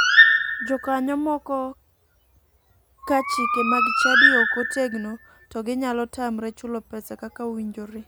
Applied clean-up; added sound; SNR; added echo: none; Bird; -4 dB; none.